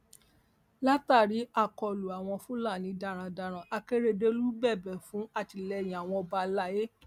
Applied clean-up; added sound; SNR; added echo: none; none; none; none.